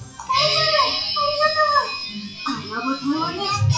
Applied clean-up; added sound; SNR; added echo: classical method WPE with log-MMSE.